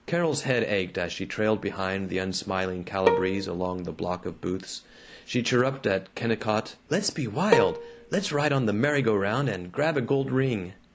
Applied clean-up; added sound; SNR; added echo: none; Bowed string instrument; 2 dB; none.